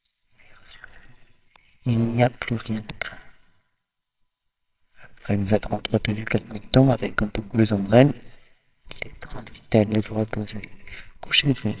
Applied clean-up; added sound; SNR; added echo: neural separator model SepFormer WHAMR!.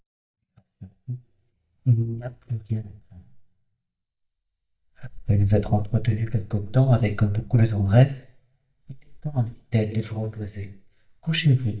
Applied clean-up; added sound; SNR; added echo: neural mask model DeepFilterNet 3.